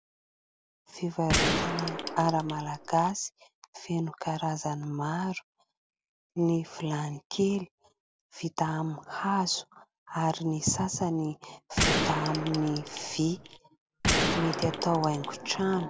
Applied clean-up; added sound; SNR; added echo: none; Gunshot, gunfire; 0 dB; none.